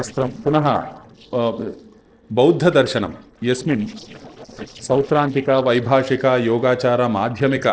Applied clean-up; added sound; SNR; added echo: neural separator model SepFormer DNS4.